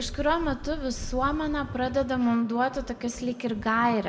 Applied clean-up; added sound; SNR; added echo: none; Wind; 11 dB; reverberation time 2.2 s.